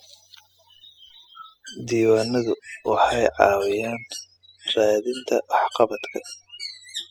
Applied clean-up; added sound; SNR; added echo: classical method spectral subtraction.